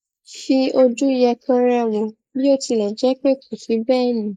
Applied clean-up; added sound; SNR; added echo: neural mask model Resemble Enhance denoiser.